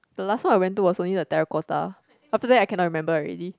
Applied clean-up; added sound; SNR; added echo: none; none; none; none.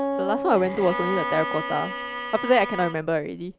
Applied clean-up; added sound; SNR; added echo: none; Bowed string instrument + Acoustic guitar; 5 dB; none.